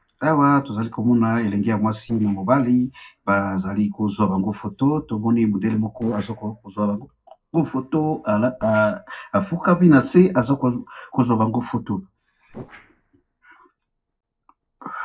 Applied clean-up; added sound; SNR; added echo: neural separator model SepFormer DNS4.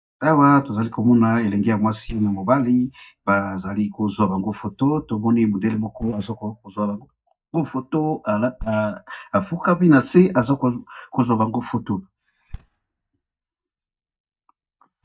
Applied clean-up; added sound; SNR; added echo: neural mask model DeepFilterNet 3.